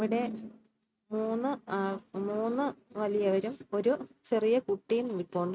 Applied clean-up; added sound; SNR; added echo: neural mask model RNNoise.